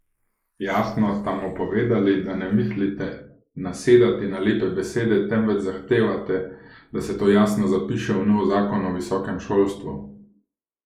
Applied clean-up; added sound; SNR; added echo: neural mask model Resemble Enhance denoiser.